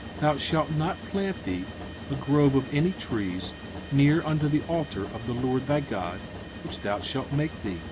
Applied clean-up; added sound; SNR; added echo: none; Mechanisms; 11 dB; none.